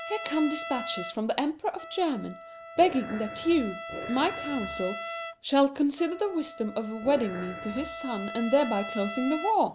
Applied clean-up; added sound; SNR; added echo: none; Trumpet + Growling; 10 dB; none.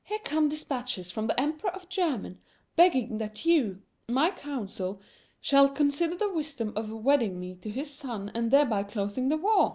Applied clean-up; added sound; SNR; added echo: none; none; none; none.